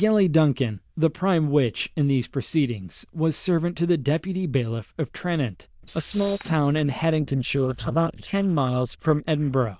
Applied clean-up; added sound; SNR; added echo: neural diffusion model UNIVERSE++.